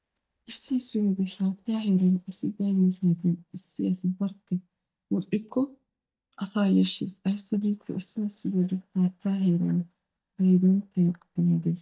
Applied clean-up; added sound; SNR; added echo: neural mask model DeepFilterNet 3.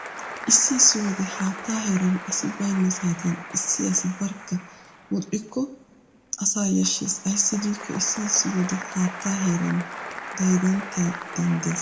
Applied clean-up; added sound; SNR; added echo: none; Applause; 12 dB; reverberation time 0.5 s.